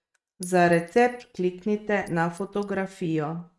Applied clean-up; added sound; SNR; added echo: neural mask model RNNoise.